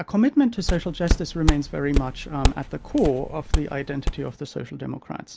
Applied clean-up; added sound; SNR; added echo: none; Walk, footsteps; 0 dB; none.